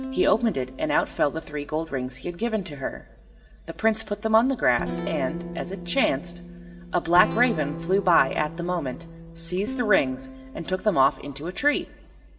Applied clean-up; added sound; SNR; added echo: none; Guitar; 11 dB; reverberation time 0.4 s.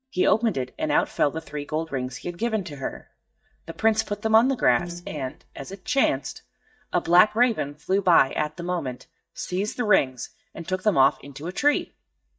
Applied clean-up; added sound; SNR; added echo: neural mask model DeepFilterNet 3.